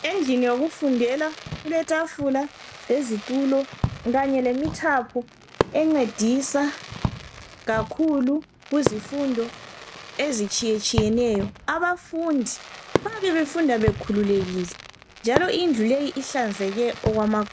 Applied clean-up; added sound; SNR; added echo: none; Fireworks; 9 dB; none.